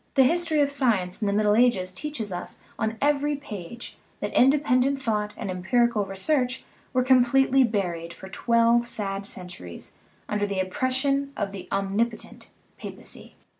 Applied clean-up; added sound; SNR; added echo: none; none; none; none.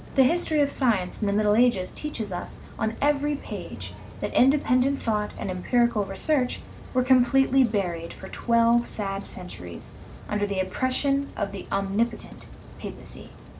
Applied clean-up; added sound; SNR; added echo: none; Rain; 15 dB; none.